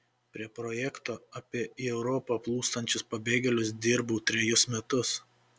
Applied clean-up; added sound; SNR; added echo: none; none; none; none.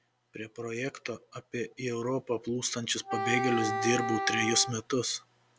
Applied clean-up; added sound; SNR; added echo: none; Wind instrument, woodwind instrument; 2 dB; none.